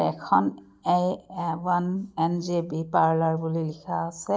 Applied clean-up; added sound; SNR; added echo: none; none; none; none.